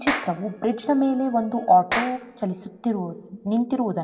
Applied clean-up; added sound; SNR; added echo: none; Clapping; 10 dB; reverberation time 2.4 s.